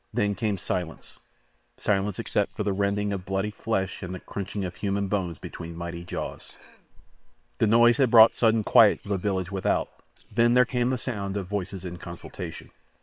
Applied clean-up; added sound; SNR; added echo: neural separator model SepFormer WHAM!.